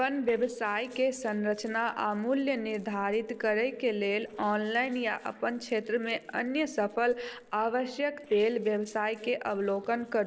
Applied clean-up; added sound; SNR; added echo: neural separator model SepFormer DNS4.